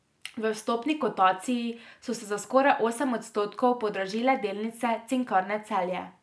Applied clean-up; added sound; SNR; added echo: none; none; none; none.